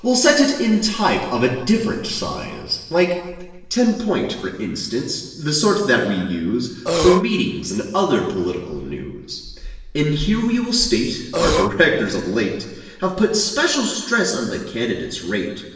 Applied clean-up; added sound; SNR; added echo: none; Burping, eructation; 0 dB; reverberation time 1.0 s.